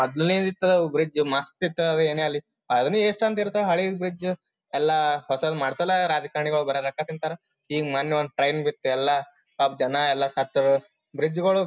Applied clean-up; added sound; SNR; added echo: none; none; none; none.